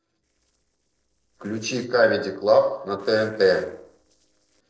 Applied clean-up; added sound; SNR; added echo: neural separator model SepFormer DNS4.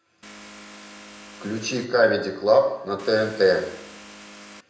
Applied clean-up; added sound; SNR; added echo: none; Vehicle; 19 dB; reverberation time 0.7 s.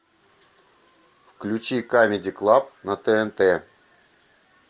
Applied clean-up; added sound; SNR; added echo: none; none; none; none.